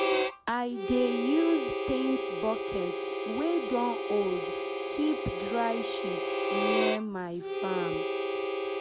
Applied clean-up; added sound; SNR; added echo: none; Harmonica; 0 dB; none.